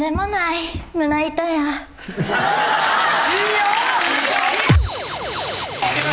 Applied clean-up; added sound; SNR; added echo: none; none; none; none.